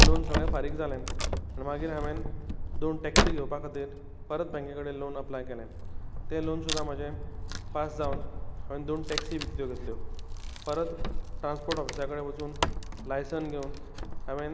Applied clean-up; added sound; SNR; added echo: none; Wood; -5 dB; none.